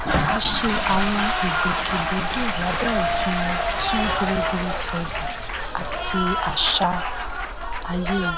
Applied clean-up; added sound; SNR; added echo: none; Applause + Toilet flush; -2 dB; none.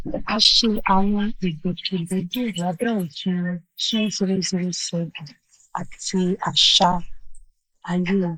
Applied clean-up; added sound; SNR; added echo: neural mask model Resemble Enhance denoiser.